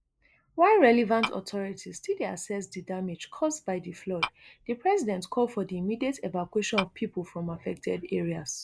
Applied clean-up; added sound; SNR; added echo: neural mask model Resemble Enhance denoiser.